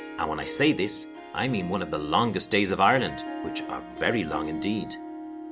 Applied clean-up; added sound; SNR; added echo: none; Harp; 9 dB; none.